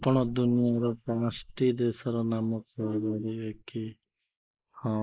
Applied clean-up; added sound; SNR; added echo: neural mask model Resemble Enhance denoiser.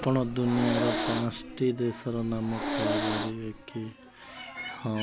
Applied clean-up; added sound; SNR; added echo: none; Hiss; 2 dB; none.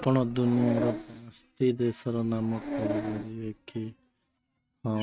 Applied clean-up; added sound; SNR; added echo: neural mask model RNNoise.